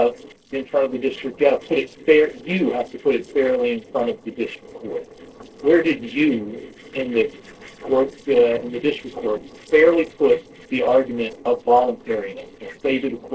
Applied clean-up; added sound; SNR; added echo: neural separator model SepFormer DNS4.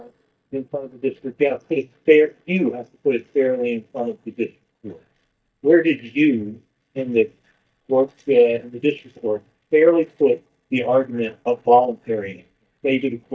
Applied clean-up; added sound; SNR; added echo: neural mask model DeepFilterNet 3.